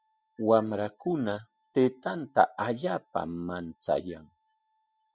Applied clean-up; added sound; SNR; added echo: classical method spectral subtraction.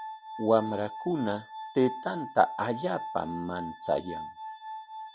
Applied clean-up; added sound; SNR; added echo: none; Glass; 10 dB; none.